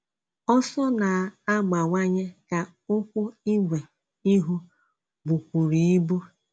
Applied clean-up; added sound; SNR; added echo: none; none; none; none.